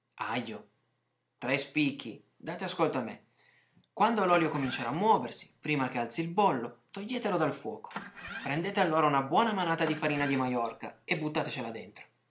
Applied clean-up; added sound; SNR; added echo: none; Engine starting; 14 dB; none.